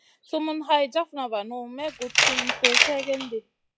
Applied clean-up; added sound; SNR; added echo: classical method log-MMSE.